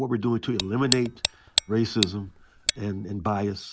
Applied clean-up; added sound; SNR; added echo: none; Tick; 3 dB; none.